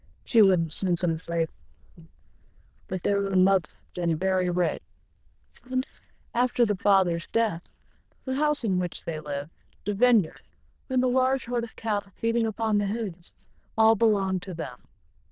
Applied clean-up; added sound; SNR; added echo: neural diffusion model UNIVERSE++.